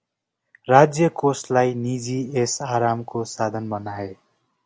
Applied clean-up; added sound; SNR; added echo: none; none; none; none.